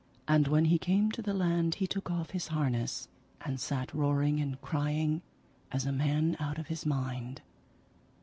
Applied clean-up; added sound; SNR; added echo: none; none; none; none.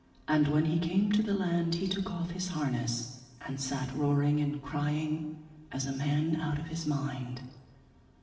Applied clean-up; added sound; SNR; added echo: none; none; none; reverberation time 1.1 s.